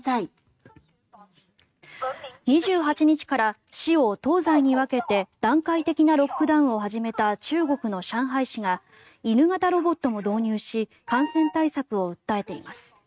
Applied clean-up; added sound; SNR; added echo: neural mask model RNNoise.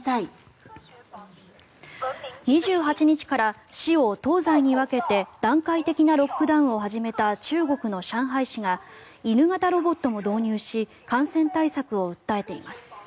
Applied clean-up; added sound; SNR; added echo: none; none; none; none.